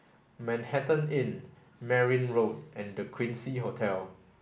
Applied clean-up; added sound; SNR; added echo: none; none; none; none.